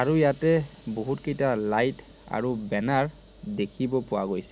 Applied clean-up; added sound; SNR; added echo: none; Sliding door / Hiss; 19 dB; none.